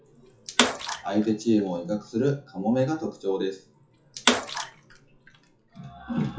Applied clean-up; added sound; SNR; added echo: classical method WPE with log-MMSE.